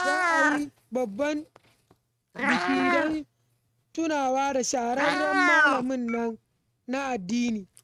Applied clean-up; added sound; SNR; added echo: neural mask model RNNoise.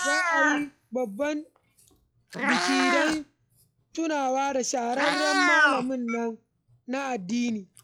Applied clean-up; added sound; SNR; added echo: classical method log-MMSE.